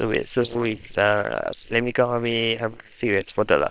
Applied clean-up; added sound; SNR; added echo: neural separator model SepFormer WHAM!.